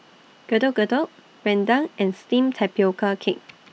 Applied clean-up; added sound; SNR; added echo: none; none; none; none.